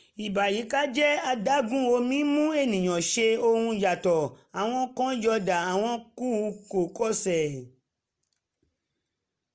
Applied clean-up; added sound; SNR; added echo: none; none; none; none.